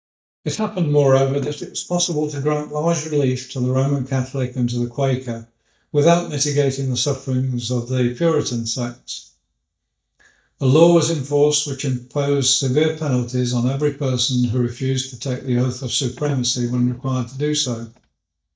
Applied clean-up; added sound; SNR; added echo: neural mask model DeepFilterNet 3.